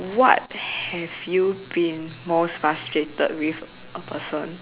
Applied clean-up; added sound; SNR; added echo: none; none; none; none.